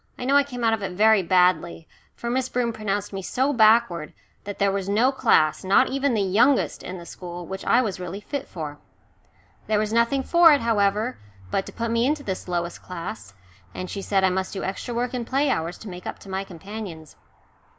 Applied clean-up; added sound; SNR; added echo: none; none; none; none.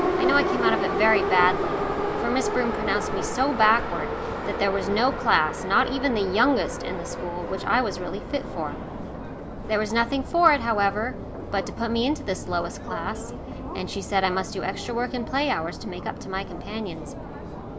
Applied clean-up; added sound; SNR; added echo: none; Subway, metro, underground; 4 dB; none.